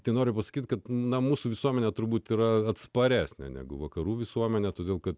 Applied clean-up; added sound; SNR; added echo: none; none; none; none.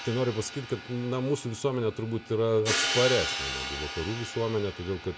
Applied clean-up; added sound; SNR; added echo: none; Hi-hat; 6 dB; reverberation time 1.7 s.